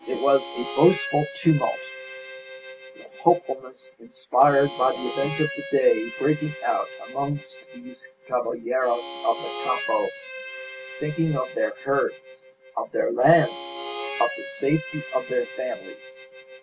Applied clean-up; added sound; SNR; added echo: none; Harmonica; 12 dB; none.